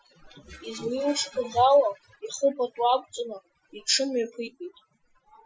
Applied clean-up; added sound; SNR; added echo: classical method Wiener filter.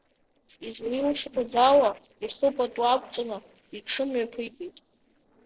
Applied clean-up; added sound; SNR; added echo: neural separator model SepFormer DNS4.